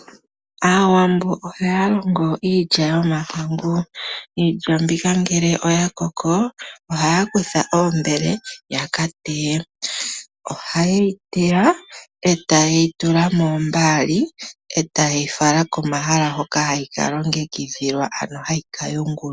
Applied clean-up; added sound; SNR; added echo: none; none; none; none.